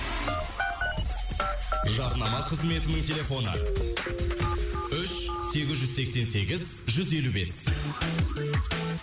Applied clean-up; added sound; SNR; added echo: none; none; none; none.